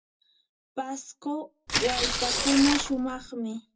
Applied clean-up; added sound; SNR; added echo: none; Tearing; -1 dB; reverberation time 0.2 s.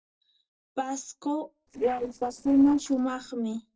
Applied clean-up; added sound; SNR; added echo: neural separator model SepFormer DNS4.